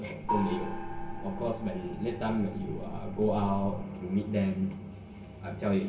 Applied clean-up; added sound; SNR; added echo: none; Gong; 6 dB; reverberation time 0.3 s.